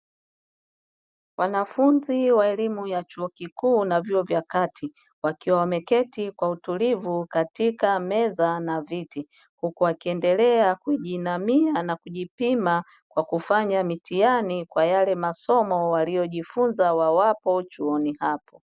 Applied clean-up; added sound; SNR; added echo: none; none; none; none.